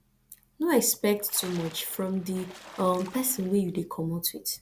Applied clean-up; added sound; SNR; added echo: none; Splash, splatter; 19 dB; none.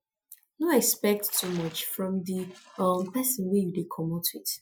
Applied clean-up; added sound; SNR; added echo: classical method Wiener filter.